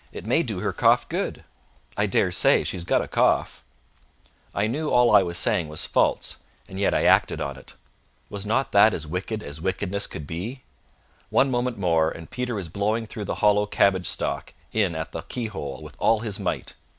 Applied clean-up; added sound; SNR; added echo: none; none; none; none.